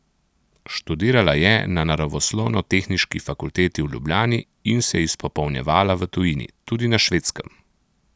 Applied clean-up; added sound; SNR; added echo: none; none; none; none.